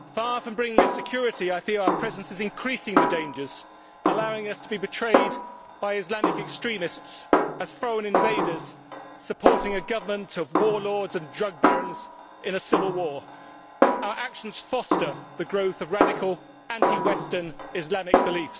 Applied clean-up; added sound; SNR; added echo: none; Snare drum; -2 dB; none.